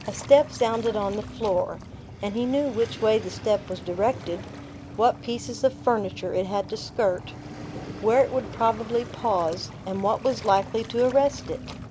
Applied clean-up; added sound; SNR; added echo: none; Waves, surf; 13 dB; none.